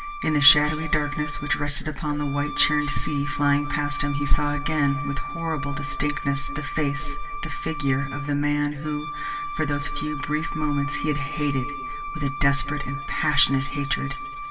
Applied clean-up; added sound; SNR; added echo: none; Wind instrument, woodwind instrument; 9 dB; reverberation time 2.0 s.